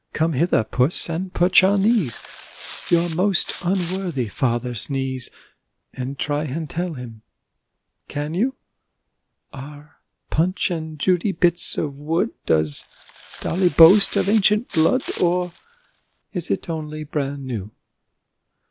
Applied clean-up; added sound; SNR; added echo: none; Tearing; 17 dB; none.